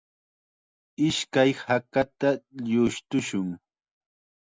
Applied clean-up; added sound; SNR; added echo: none; none; none; none.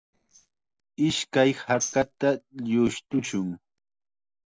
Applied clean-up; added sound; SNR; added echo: neural separator model SepFormer DNS4.